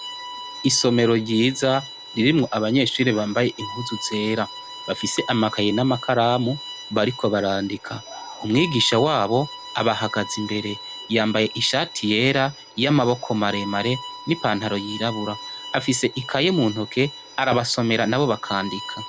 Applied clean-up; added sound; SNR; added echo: none; Bowed string instrument; 14 dB; none.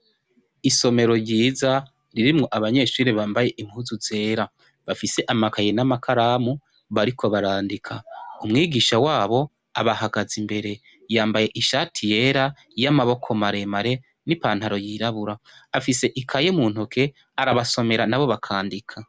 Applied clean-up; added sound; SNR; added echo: none; none; none; none.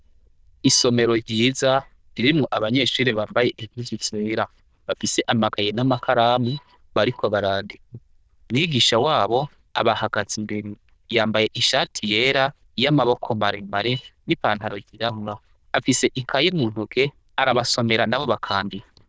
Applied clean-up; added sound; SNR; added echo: neural diffusion model UNIVERSE++.